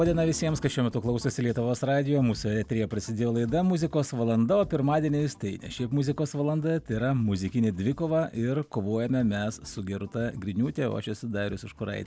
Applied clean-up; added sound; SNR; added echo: none; none; none; none.